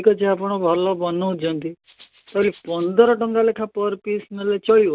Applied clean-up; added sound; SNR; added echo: none; Rattle (instrument); 13 dB; none.